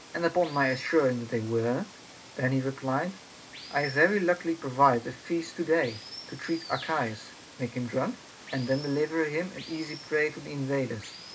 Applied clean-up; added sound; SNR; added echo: none; Water; 17 dB; reverberation time 0.2 s.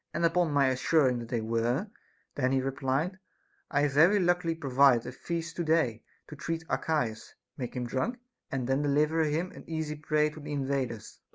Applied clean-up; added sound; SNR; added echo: none; none; none; none.